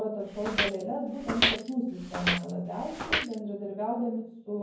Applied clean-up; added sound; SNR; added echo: none; Walk, footsteps; 0 dB; reverberation time 0.9 s.